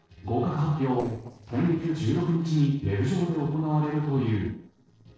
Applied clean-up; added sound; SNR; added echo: neural separator model SepFormer DNS4.